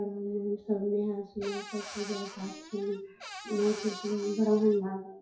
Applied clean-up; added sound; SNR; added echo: classical method WPE with log-MMSE.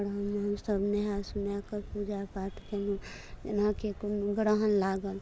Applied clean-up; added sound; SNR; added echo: none; none; none; none.